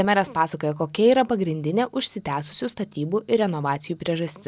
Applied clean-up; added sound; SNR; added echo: none; none; none; none.